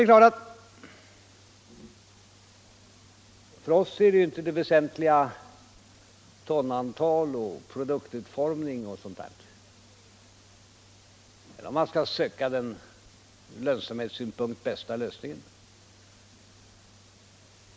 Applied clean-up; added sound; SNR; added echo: none; none; none; none.